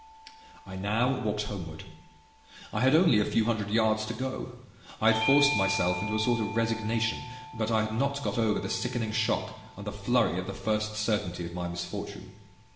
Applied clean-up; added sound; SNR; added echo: none; Bell / Doorbell; 11 dB; reverberation time 0.9 s.